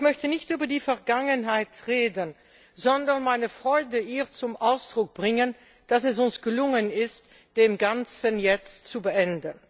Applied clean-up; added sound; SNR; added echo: none; none; none; none.